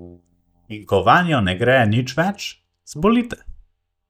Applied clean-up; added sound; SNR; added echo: neural mask model DeepFilterNet 3.